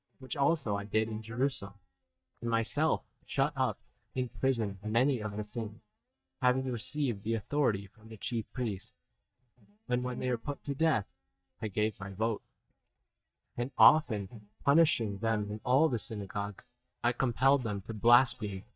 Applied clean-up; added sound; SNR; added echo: neural mask model DeepFilterNet 3.